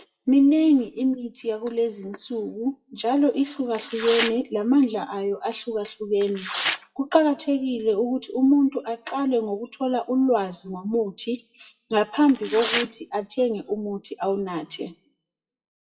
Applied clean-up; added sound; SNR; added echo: classical method WPE with log-MMSE.